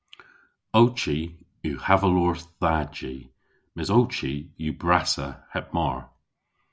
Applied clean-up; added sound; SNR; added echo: none; none; none; none.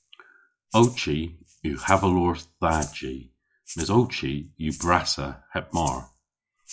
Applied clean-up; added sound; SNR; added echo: classical method log-MMSE.